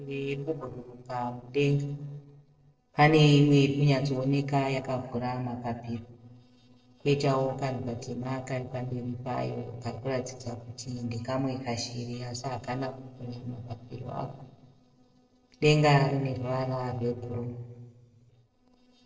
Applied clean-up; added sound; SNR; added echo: neural separator model SepFormer DNS4.